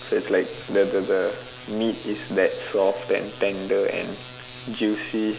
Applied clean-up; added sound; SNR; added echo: none; none; none; none.